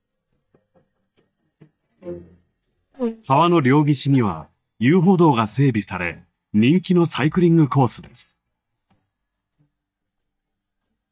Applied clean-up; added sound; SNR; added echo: neural mask model DeepFilterNet 3.